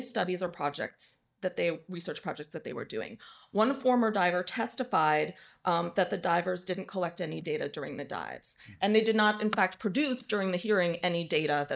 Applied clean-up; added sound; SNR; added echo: neural mask model DeepFilterNet 3.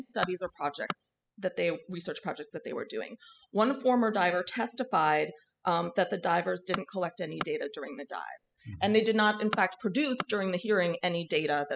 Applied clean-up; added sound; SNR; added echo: classical method spectral subtraction.